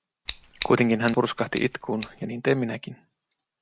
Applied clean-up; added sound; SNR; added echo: none; Scissors; 10 dB; none.